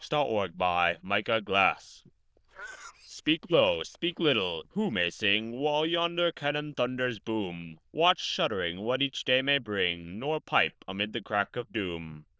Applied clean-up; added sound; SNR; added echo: neural diffusion model UNIVERSE++.